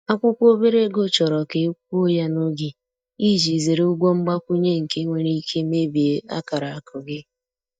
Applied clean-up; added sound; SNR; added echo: neural mask model DeepFilterNet 3.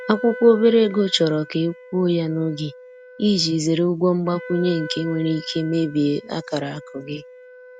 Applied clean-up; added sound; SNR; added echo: none; Wind instrument, woodwind instrument; 17 dB; none.